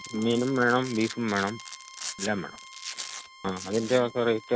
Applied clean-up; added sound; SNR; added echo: none; Domestic sounds, home sounds + Bowed string instrument; 13 dB; none.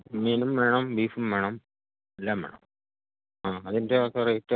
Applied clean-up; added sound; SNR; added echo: none; none; none; none.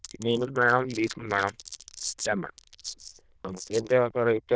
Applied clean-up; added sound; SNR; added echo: neural diffusion model UNIVERSE++.